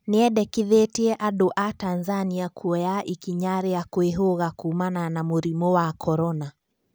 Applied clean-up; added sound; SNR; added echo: none; none; none; none.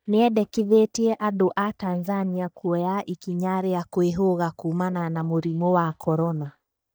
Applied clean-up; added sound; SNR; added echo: neural mask model DeepFilterNet 3.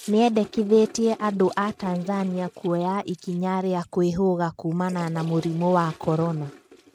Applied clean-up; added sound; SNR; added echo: neural mask model RNNoise.